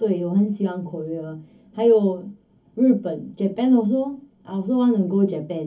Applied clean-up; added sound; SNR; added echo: none; none; none; reverberation time 0.3 s.